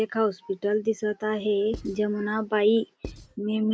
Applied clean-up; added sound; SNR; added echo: none; Writing; 16 dB; none.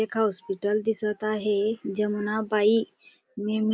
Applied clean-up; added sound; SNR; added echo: none; none; none; none.